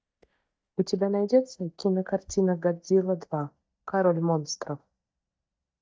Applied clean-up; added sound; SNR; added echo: neural mask model DeepFilterNet 3.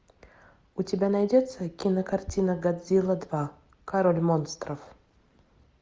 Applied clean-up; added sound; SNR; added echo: none; none; none; none.